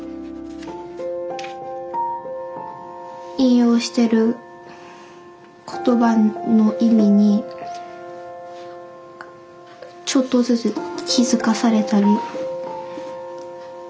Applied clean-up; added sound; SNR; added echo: none; none; none; none.